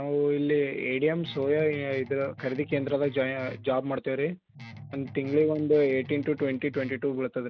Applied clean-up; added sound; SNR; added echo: none; Guitar; 17 dB; none.